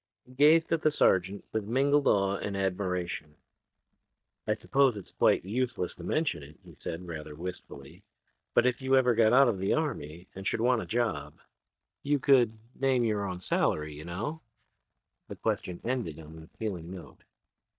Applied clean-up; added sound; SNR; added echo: neural mask model DeepFilterNet 3.